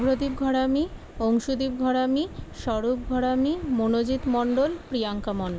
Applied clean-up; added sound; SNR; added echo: none; none; none; none.